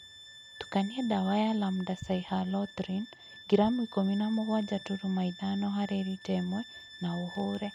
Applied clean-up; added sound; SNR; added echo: none; Bowed string instrument; 18 dB; none.